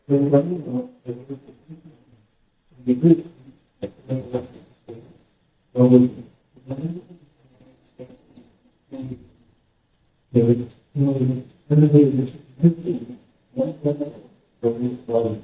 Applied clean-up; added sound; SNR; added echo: neural mask model DeepFilterNet 3.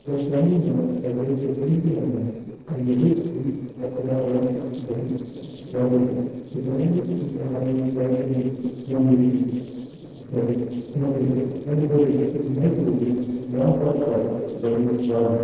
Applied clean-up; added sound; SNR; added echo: neural separator model SepFormer DNS4.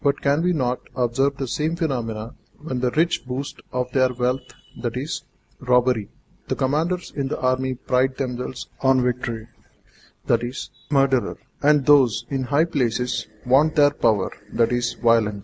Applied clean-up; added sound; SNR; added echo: none; none; none; none.